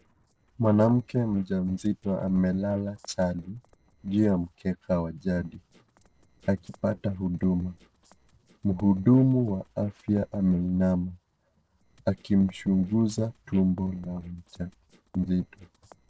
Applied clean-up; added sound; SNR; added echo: neural separator model SepFormer DNS4.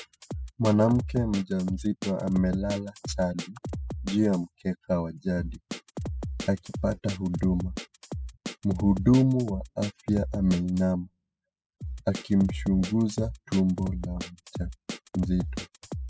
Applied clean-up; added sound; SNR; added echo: classical method spectral subtraction.